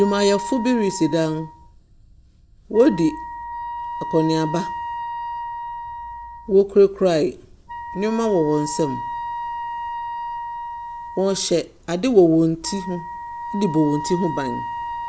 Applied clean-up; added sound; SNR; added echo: none; Wind instrument, woodwind instrument; 9 dB; none.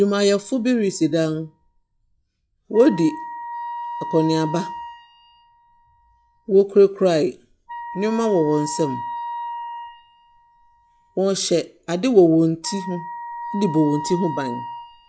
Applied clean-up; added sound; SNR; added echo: classical method log-MMSE.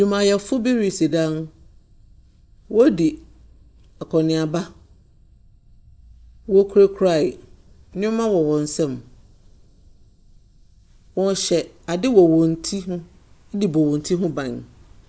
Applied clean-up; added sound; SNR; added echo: none; none; none; none.